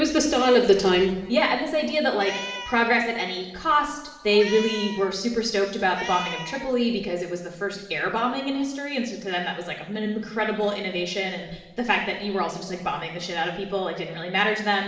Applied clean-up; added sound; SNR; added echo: none; Meow; 11 dB; reverberation time 1.1 s.